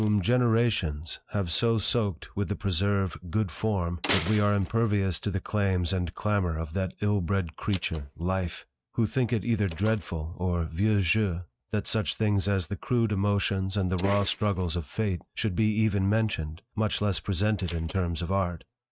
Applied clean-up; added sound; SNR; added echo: neural mask model RNNoise.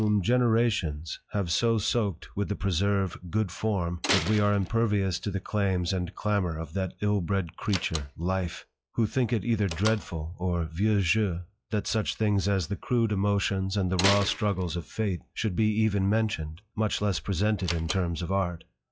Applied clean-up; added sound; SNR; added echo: classical method log-MMSE.